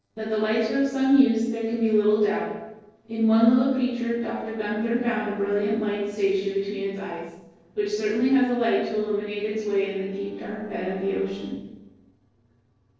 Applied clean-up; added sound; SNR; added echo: neural separator model SepFormer DNS4.